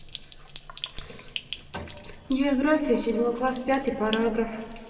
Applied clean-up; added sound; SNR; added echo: none; Sink (filling or washing); 10 dB; reverberation time 2.5 s.